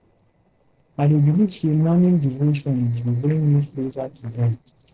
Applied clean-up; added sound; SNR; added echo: neural separator model SepFormer DNS4.